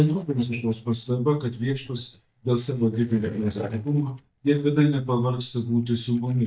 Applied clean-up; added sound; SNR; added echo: neural mask model DeepFilterNet 3.